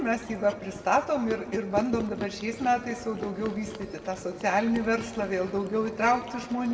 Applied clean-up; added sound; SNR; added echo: none; Chewing, mastication; 14 dB; reverberation time 1.2 s.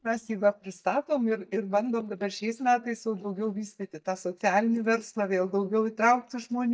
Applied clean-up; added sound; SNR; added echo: neural mask model DeepFilterNet 3.